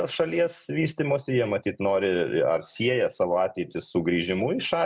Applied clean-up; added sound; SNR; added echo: none; none; none; none.